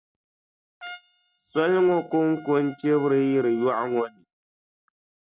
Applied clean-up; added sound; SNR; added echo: neural mask model RNNoise.